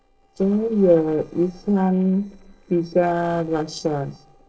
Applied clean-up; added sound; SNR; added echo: neural separator model SepFormer DNS4.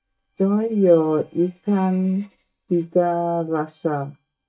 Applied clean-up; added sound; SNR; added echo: neural mask model DeepFilterNet 3.